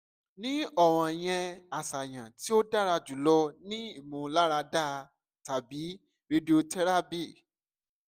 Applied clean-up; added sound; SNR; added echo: none; none; none; none.